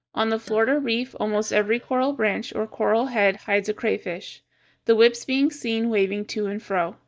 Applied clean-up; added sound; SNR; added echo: neural mask model DeepFilterNet 3.